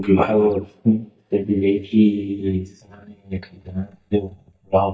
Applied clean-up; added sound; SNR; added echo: neural mask model DeepFilterNet 3.